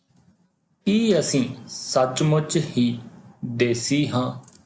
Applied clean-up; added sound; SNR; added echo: none; none; none; none.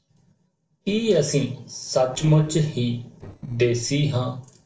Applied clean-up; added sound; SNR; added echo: neural separator model SepFormer DNS4.